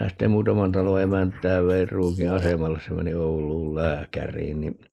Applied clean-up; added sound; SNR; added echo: neural mask model Resemble Enhance denoiser.